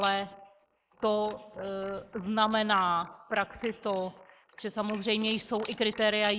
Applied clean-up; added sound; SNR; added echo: neural mask model Resemble Enhance denoiser.